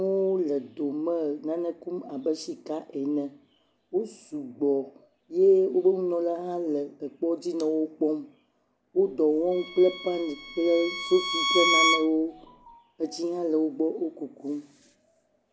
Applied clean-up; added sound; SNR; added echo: none; Bowed string instrument; 1 dB; none.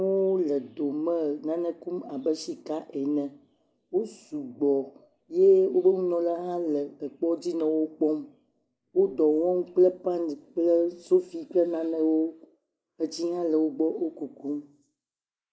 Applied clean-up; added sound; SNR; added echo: neural mask model Resemble Enhance denoiser.